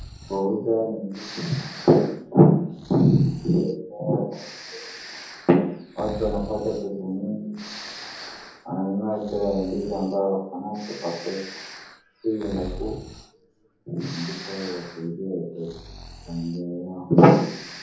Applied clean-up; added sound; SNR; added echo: none; Breathing; 16 dB; reverberation time 0.7 s.